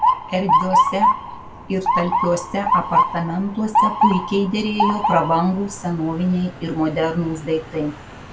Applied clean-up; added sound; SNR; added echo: none; Motor vehicle (road) / Siren; -1 dB; none.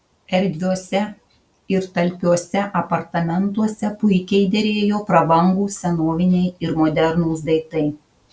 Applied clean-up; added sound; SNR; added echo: none; none; none; none.